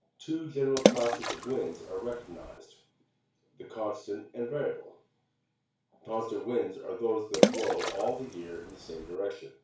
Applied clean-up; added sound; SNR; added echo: none; Water / Splash, splatter; -5 dB; reverberation time 0.3 s.